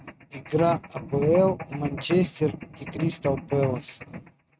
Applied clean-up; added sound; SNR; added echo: neural mask model RNNoise.